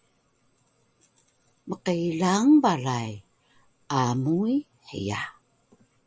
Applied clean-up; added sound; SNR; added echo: none; none; none; none.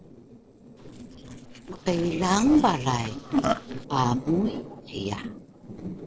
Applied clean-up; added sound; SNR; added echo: neural separator model SepFormer DNS4.